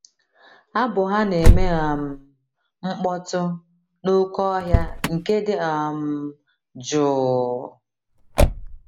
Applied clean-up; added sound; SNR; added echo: none; Motor vehicle (road); -1 dB; none.